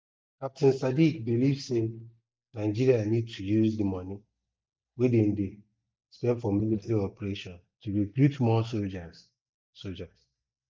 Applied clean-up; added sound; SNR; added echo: neural mask model DeepFilterNet 3.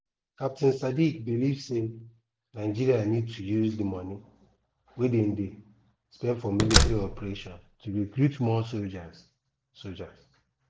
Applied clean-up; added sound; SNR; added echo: none; Slam; -3 dB; none.